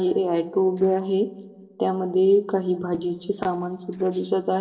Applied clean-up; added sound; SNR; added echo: neural separator model SepFormer DNS4.